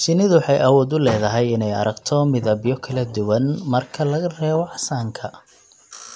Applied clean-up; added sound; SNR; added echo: none; none; none; none.